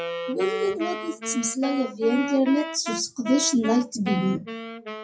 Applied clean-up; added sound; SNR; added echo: classical method WPE with log-MMSE.